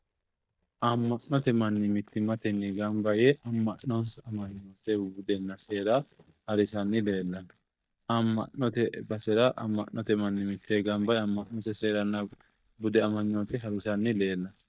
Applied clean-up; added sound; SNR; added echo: neural mask model DeepFilterNet 3.